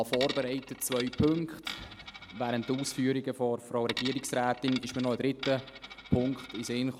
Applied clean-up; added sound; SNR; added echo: none; Coin (dropping); 11 dB; none.